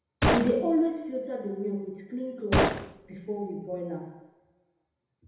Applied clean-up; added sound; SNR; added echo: none; Gunshot, gunfire; -1 dB; reverberation time 1.0 s.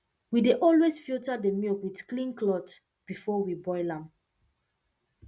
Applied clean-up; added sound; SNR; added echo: none; none; none; none.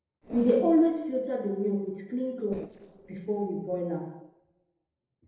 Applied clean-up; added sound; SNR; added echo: neural separator model SepFormer DNS4.